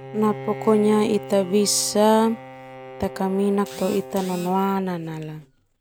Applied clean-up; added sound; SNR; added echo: none; Bowed string instrument; 15 dB; none.